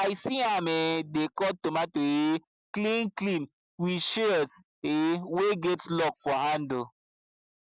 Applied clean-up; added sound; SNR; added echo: none; none; none; none.